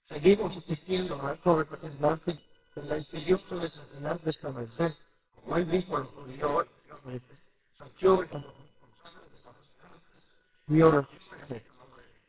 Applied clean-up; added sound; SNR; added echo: neural separator model SepFormer WHAMR!.